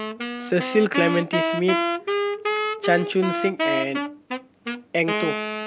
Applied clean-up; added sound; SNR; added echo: none; Wind instrument, woodwind instrument; 1 dB; none.